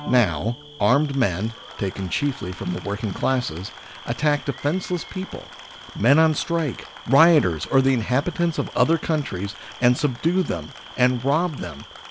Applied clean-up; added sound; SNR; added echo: none; Applause + Cricket; 18 dB; none.